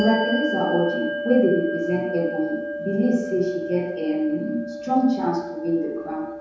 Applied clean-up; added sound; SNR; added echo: none; Bell; 7 dB; reverberation time 0.9 s.